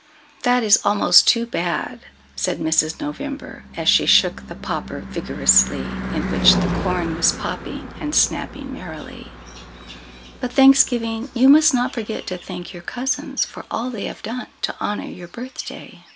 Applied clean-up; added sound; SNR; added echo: none; Car passing by / Engine / Truck; 10 dB; none.